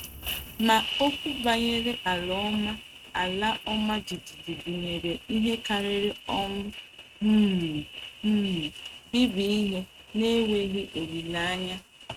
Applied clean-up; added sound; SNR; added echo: neural mask model RNNoise.